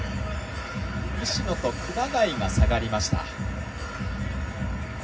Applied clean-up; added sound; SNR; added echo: none; none; none; reverberation time 0.4 s.